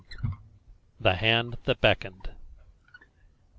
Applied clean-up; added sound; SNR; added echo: none; Wild animals; 13 dB; none.